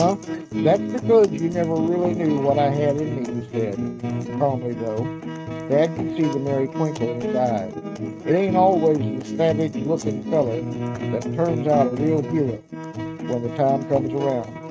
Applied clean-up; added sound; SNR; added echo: neural mask model RNNoise.